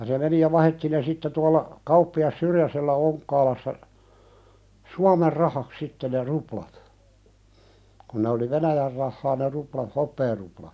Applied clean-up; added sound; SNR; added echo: none; none; none; none.